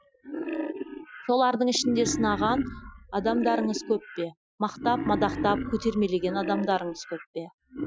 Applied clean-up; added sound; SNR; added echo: classical method Wiener filter.